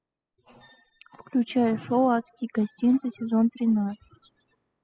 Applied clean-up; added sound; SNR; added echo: classical method spectral subtraction.